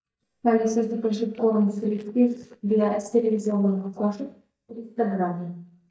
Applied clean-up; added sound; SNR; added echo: neural mask model DeepFilterNet 3.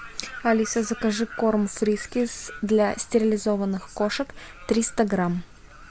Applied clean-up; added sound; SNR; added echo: none; none; none; none.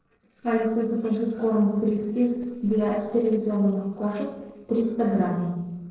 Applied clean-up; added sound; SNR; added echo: neural separator model SepFormer DNS4.